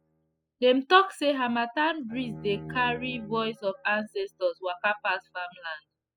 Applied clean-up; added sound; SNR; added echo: classical method spectral subtraction.